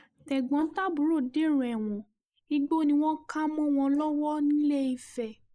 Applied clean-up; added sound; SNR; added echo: neural mask model Resemble Enhance denoiser.